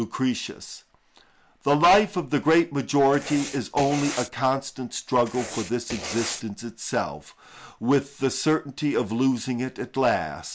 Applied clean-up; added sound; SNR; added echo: none; Writing; 10 dB; none.